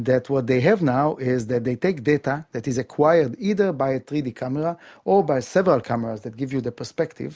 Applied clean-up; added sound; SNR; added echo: none; none; none; none.